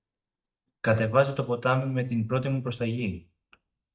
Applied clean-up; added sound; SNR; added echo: neural mask model DeepFilterNet 3.